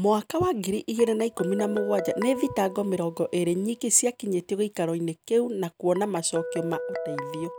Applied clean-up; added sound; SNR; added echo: none; Guitar; 11 dB; none.